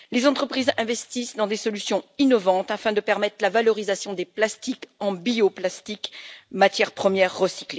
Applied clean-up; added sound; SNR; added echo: none; none; none; none.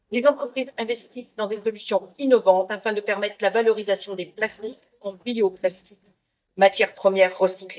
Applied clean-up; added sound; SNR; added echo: neural mask model DeepFilterNet 3.